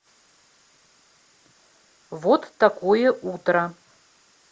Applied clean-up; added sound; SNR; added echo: none; none; none; none.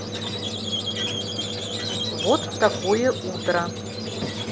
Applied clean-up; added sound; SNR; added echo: none; Squeak; 1 dB; none.